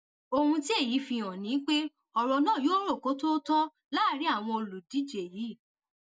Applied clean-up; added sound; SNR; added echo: none; none; none; none.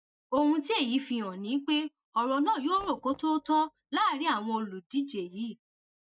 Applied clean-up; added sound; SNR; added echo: neural mask model DeepFilterNet 3.